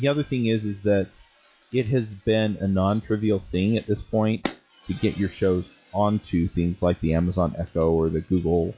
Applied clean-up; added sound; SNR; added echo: classical method log-MMSE.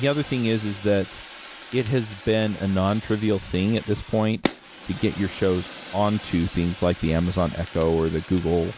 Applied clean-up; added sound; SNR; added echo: none; Fire; 14 dB; none.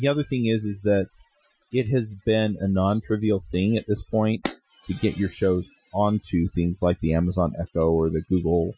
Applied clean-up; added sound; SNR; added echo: classical method Wiener filter.